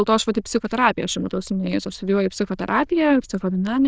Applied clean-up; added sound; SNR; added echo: neural diffusion model UNIVERSE++.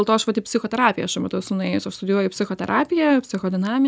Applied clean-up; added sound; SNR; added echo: none; none; none; none.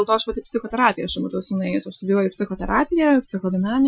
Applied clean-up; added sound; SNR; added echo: classical method Wiener filter.